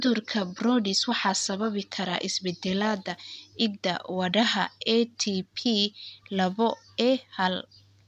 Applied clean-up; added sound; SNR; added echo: none; none; none; none.